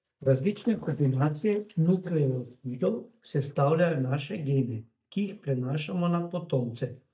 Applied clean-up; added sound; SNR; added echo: neural mask model DeepFilterNet 3.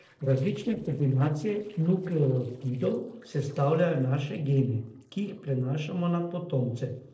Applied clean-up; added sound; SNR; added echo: neural separator model SepFormer DNS4.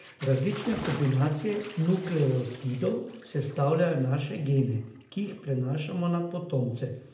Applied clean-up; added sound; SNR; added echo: none; Bathtub (filling or washing) / Splash, splatter; 18 dB; reverberation time 0.7 s.